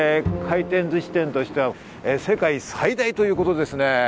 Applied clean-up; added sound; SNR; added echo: none; Bowed string instrument; 12 dB; none.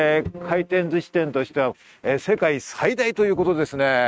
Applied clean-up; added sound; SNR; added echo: neural mask model RNNoise.